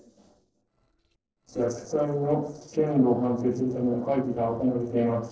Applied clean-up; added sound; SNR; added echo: neural separator model SepFormer DNS4.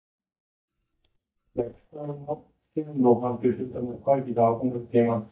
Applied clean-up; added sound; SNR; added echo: neural mask model DeepFilterNet 3.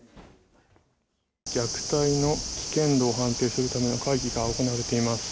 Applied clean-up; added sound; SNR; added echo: none; none; none; none.